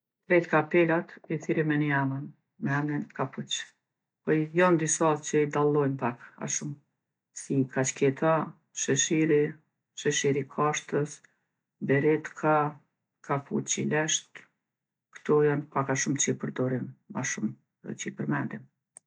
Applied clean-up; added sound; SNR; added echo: none; none; none; none.